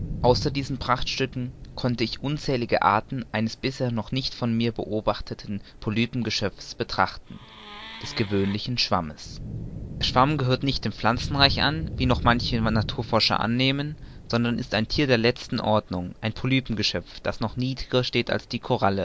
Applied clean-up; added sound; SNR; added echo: none; Thunder / Rain + Wood; 12 dB; none.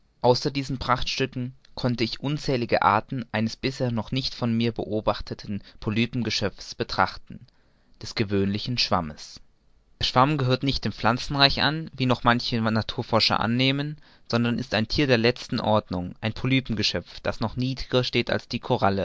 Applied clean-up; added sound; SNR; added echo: none; none; none; none.